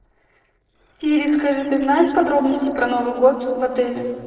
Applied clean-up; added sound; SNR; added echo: neural separator model SepFormer DNS4.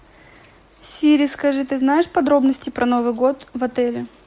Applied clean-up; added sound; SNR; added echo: none; none; none; none.